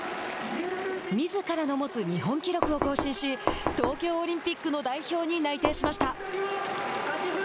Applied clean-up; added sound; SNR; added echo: none; Knock; 2 dB; none.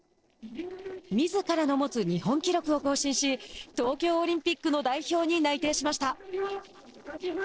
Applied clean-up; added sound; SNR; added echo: neural separator model SepFormer DNS4.